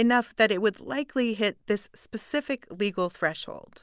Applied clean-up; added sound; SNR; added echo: none; none; none; none.